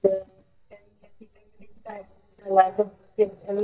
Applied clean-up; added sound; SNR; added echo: neural mask model DeepFilterNet 3.